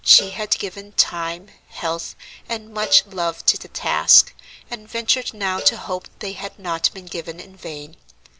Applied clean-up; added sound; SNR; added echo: none; Cowbell; 19 dB; none.